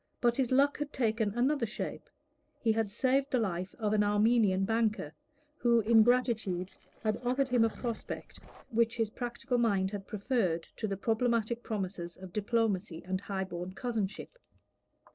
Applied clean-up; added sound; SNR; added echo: neural separator model SepFormer DNS4.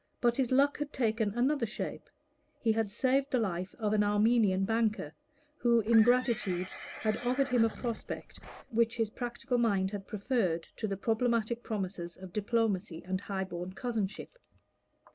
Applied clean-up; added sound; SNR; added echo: none; Livestock, farm animals, working animals; 14 dB; none.